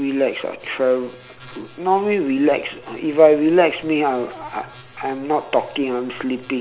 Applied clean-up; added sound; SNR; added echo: none; none; none; none.